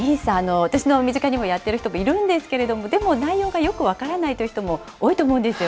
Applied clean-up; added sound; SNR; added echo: none; none; none; none.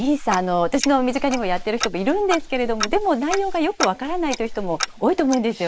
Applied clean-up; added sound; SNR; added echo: neural mask model Resemble Enhance denoiser.